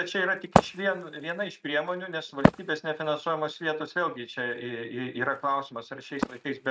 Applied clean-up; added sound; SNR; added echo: neural mask model RNNoise.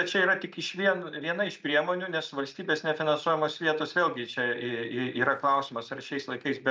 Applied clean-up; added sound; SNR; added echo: none; none; none; none.